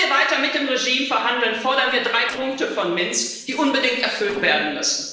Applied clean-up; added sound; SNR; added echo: neural separator model SepFormer DNS4.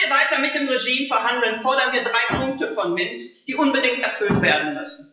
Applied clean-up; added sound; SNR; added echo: classical method WPE with log-MMSE.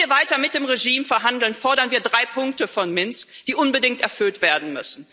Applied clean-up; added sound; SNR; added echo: none; none; none; none.